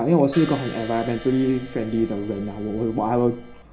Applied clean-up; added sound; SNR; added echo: none; Crash cymbal; 16 dB; reverberation time 0.4 s.